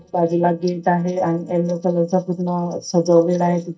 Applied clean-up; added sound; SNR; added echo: neural mask model DeepFilterNet 3.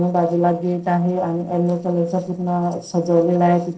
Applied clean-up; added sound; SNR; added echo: neural separator model SepFormer DNS4.